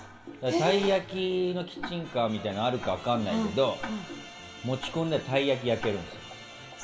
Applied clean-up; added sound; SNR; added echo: none; Tick-tock; 17 dB; reverberation time 2.7 s.